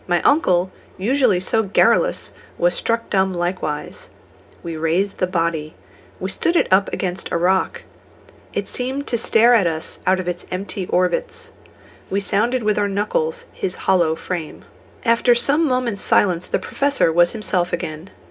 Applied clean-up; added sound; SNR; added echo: none; none; none; reverberation time 0.3 s.